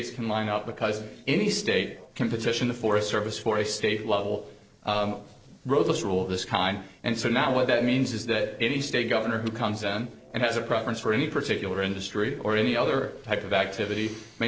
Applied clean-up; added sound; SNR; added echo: neural separator model SepFormer DNS4.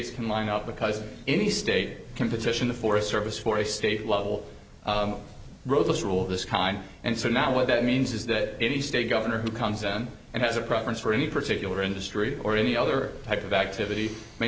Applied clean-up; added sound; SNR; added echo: none; none; none; none.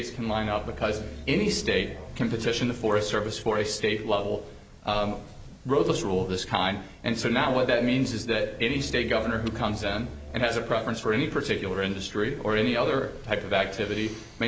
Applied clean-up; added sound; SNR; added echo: none; Musical instrument; 15 dB; none.